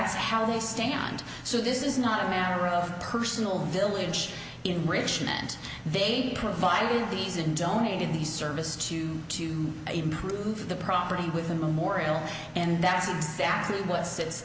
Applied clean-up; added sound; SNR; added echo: none; none; none; none.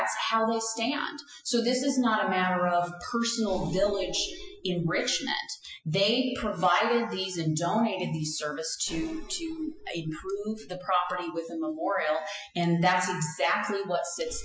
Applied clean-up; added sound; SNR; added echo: classical method Wiener filter.